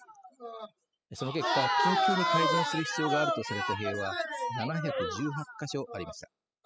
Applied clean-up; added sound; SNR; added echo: classical method spectral subtraction.